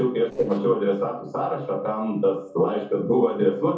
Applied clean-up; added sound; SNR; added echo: neural separator model SepFormer DNS4.